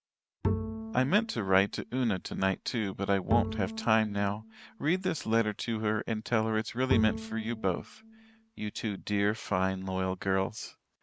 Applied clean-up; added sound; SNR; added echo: neural mask model RNNoise.